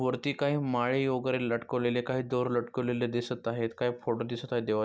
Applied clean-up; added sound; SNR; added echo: none; none; none; none.